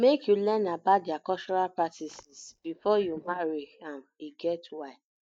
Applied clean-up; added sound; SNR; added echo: neural mask model DeepFilterNet 3.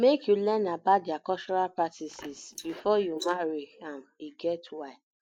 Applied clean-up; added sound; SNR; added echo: neural mask model Resemble Enhance denoiser.